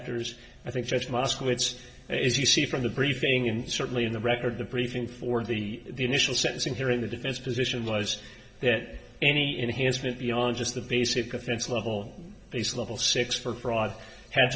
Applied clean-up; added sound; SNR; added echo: none; none; none; reverberation time 2.3 s.